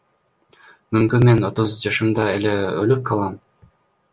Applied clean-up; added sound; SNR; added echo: none; none; none; none.